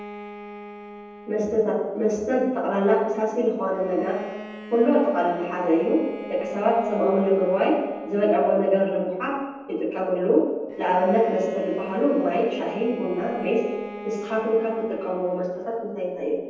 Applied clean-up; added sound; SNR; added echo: none; Bowed string instrument; 17 dB; reverberation time 1.1 s.